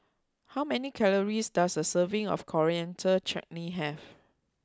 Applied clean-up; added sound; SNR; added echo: none; none; none; none.